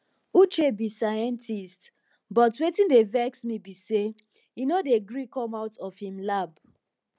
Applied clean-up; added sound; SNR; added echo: none; none; none; none.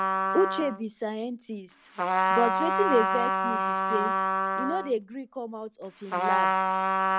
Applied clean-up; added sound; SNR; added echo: none; Trumpet; -4 dB; none.